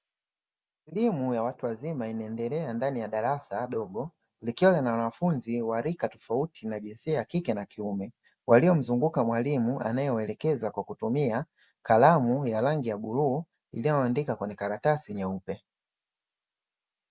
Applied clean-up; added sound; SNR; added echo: none; none; none; none.